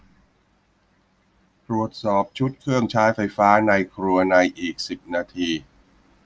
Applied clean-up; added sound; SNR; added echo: none; none; none; none.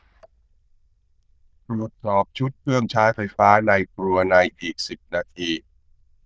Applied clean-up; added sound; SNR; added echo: neural diffusion model UNIVERSE++.